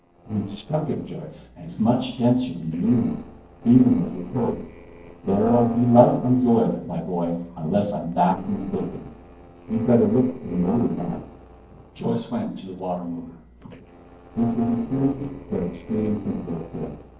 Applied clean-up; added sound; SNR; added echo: neural separator model SepFormer DNS4.